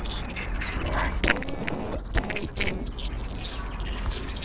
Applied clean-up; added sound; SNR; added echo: neural separator model SepFormer DNS4.